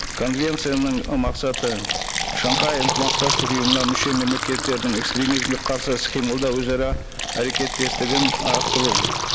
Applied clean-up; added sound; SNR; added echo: none; Fill (with liquid); 1 dB; none.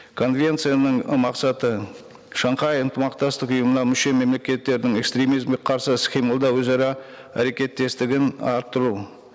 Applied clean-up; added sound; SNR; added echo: none; none; none; none.